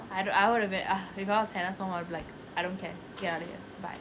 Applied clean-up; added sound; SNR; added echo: none; Mechanisms; 15 dB; none.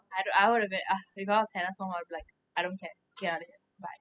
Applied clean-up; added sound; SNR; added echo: classical method spectral subtraction.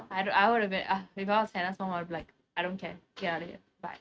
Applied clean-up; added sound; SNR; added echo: neural mask model RNNoise.